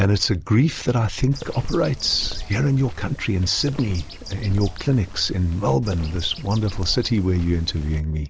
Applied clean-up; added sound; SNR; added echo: none; Bird; 11 dB; none.